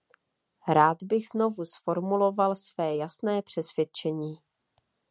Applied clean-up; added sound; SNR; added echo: none; none; none; none.